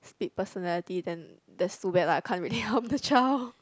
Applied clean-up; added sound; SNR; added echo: none; none; none; none.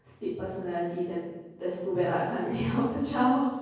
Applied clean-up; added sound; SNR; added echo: none; none; none; reverberation time 1.3 s.